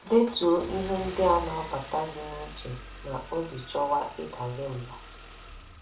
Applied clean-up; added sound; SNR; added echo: none; Engine starting / Car; 14 dB; reverberation time 0.3 s.